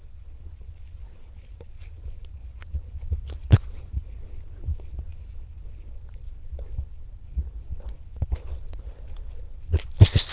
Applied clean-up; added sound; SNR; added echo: neural diffusion model UNIVERSE++.